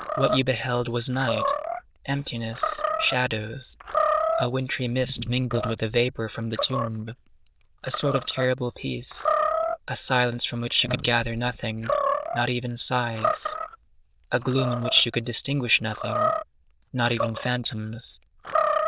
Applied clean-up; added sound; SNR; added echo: neural diffusion model UNIVERSE++.